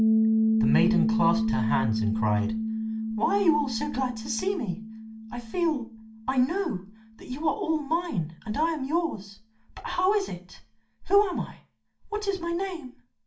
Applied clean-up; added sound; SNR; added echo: none; Piano; 2 dB; reverberation time 0.3 s.